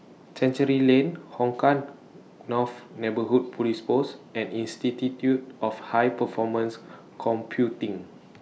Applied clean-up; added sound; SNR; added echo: none; none; none; none.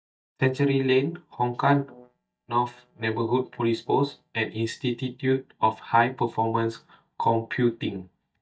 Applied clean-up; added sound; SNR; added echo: neural mask model DeepFilterNet 3.